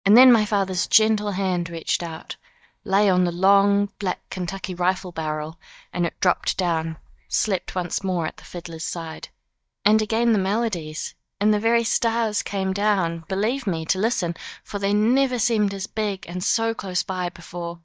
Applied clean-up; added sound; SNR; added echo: neural mask model DeepFilterNet 3.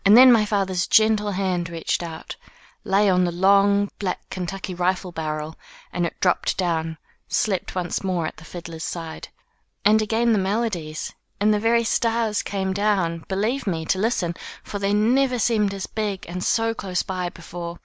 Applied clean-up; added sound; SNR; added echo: none; none; none; none.